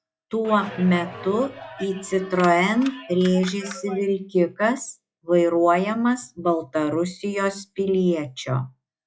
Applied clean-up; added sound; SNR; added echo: classical method log-MMSE.